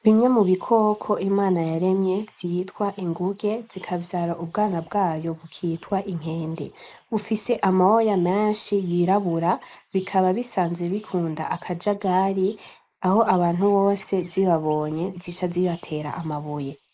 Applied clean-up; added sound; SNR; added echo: neural mask model Resemble Enhance denoiser.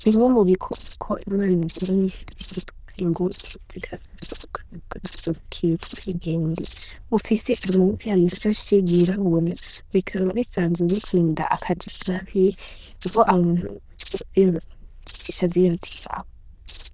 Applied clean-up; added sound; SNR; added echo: neural diffusion model UNIVERSE++.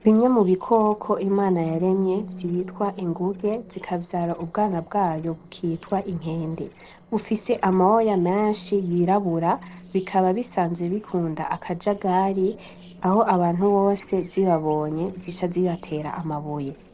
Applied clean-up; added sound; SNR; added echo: neural separator model SepFormer DNS4.